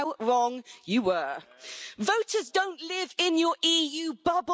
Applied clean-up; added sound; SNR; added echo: none; none; none; none.